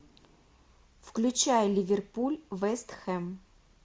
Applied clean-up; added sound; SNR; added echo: none; none; none; none.